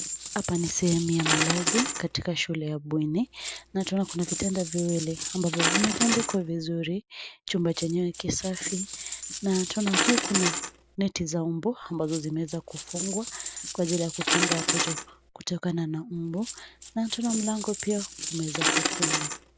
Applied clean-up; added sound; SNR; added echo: none; Coin (dropping); 2 dB; none.